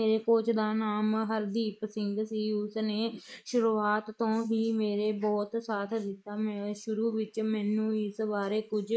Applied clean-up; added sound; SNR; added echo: neural mask model Resemble Enhance denoiser.